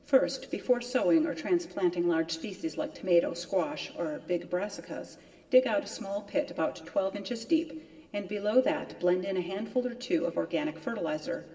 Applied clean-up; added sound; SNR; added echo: none; none; none; reverberation time 1.3 s.